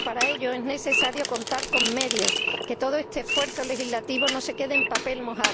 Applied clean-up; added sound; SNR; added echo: none; Domestic sounds, home sounds + Idling / Wild animals; -1 dB; none.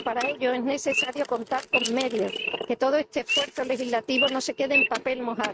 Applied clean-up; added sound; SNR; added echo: neural mask model RNNoise.